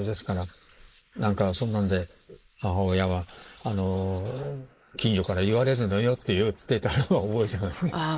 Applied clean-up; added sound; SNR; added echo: neural mask model Resemble Enhance denoiser.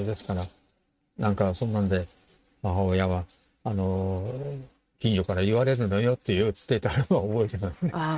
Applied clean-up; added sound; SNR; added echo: neural mask model RNNoise.